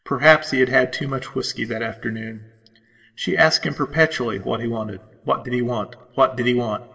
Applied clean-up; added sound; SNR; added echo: none; none; none; reverberation time 1.3 s.